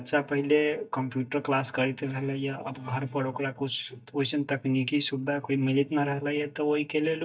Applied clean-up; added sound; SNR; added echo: neural mask model DeepFilterNet 3.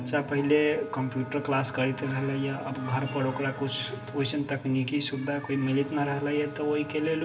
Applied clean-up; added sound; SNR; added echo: none; Bowed string instrument; 18 dB; reverberation time 0.2 s.